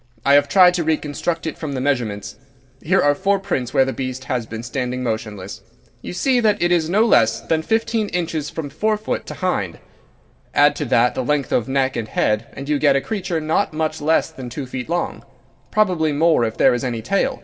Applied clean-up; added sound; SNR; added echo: none; none; none; reverberation time 0.2 s.